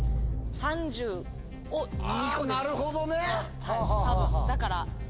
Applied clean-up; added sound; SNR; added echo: none; none; none; none.